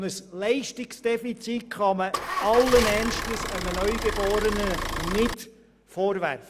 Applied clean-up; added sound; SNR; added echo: none; Idling / Engine starting / Motor vehicle (road); 2 dB; none.